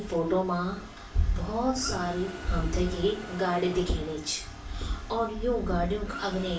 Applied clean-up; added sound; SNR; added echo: none; Mechanisms; 16 dB; reverberation time 0.4 s.